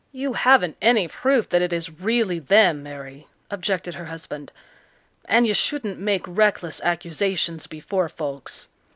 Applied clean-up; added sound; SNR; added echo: none; none; none; none.